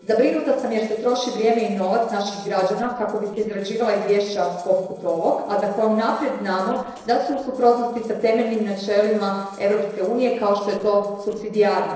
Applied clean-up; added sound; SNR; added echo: neural separator model SepFormer DNS4.